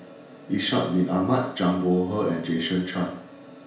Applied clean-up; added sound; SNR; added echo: none; none; none; reverberation time 0.5 s.